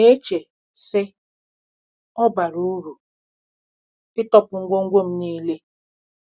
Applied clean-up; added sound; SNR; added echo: none; none; none; none.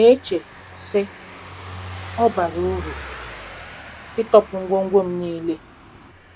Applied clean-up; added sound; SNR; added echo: none; Car passing by / Engine; 15 dB; none.